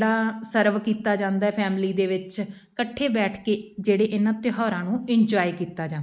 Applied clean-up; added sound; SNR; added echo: neural mask model Resemble Enhance denoiser.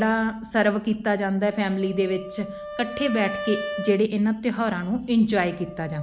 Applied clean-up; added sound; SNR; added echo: none; Wind instrument, woodwind instrument; 13 dB; none.